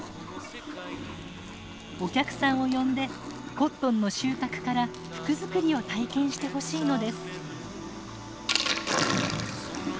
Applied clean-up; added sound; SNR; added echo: none; Sink (filling or washing); 6 dB; none.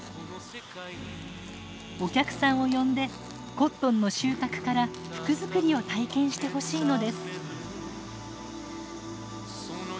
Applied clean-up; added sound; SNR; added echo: none; none; none; none.